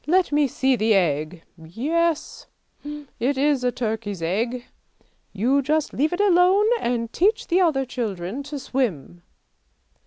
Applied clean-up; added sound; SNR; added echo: none; none; none; none.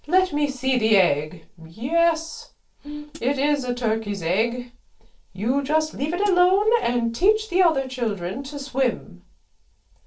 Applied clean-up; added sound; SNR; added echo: neural separator model SepFormer DNS4.